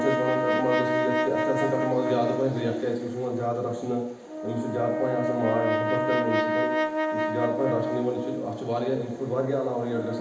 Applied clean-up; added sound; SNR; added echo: none; Brass instrument; 1 dB; reverberation time 0.8 s.